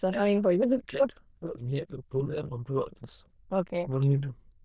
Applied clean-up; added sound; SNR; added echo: neural diffusion model UNIVERSE++.